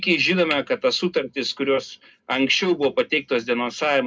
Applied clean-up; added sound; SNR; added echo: none; none; none; reverberation time 0.2 s.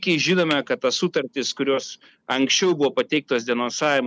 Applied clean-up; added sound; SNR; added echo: none; none; none; none.